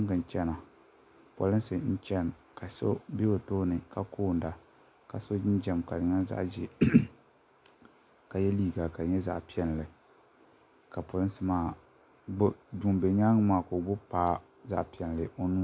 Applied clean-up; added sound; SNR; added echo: none; none; none; none.